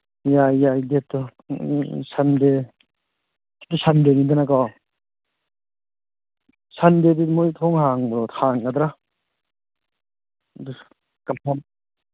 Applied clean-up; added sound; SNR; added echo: none; none; none; none.